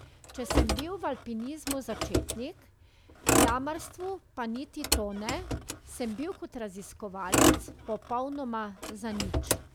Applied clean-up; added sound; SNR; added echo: none; Motor vehicle (road); -4 dB; none.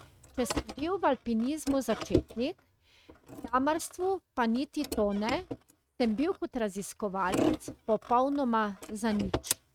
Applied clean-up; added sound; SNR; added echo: neural mask model RNNoise.